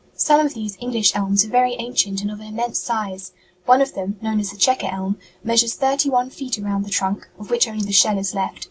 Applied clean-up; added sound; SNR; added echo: none; none; none; none.